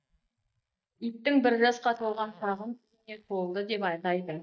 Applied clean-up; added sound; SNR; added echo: neural mask model DeepFilterNet 3.